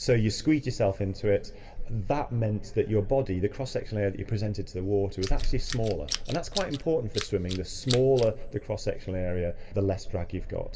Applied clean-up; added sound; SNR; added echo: none; Tools; 12 dB; reverberation time 1.3 s.